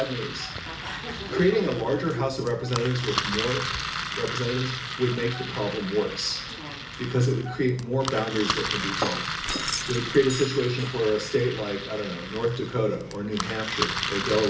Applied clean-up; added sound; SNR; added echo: none; Engine + Keys jangling; 6 dB; none.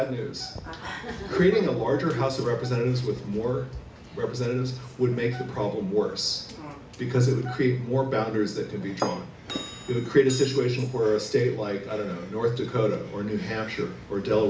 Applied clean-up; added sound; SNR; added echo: none; none; none; none.